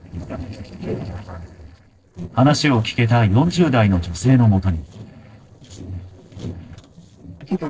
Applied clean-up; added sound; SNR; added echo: neural separator model SepFormer DNS4.